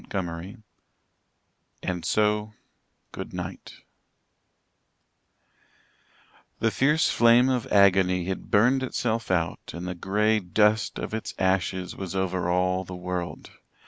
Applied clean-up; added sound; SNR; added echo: none; none; none; none.